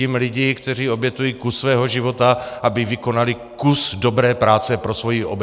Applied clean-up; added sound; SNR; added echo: none; none; none; none.